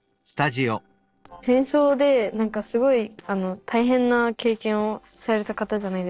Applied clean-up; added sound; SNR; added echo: neural separator model SepFormer DNS4.